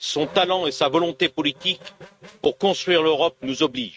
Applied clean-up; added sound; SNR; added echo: neural mask model RNNoise.